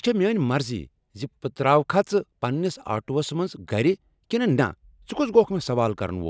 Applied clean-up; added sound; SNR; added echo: none; none; none; none.